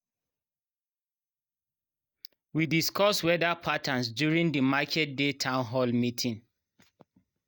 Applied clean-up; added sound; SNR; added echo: neural mask model DeepFilterNet 3.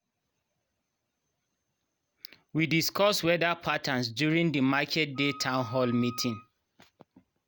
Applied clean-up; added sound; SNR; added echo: none; Wind instrument, woodwind instrument; 15 dB; none.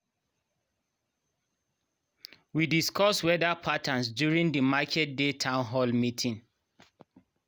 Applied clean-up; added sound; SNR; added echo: none; none; none; none.